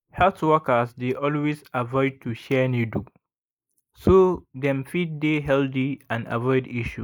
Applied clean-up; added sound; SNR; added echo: neural mask model Resemble Enhance denoiser.